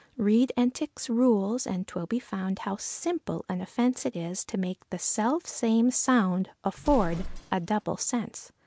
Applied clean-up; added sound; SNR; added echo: none; Explosion; 16 dB; none.